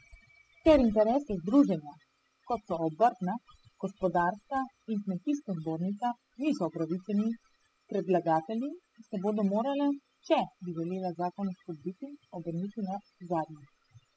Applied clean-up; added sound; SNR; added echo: classical method spectral subtraction.